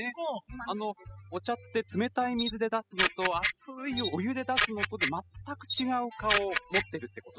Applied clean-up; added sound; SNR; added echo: classical method spectral subtraction.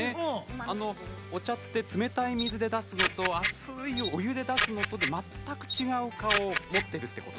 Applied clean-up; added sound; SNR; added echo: none; Camera; -4 dB; none.